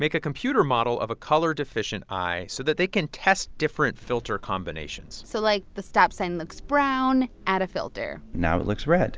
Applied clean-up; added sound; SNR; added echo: none; none; none; none.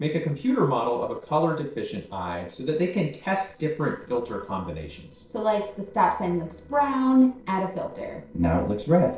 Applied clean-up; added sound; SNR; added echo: neural separator model SepFormer DNS4.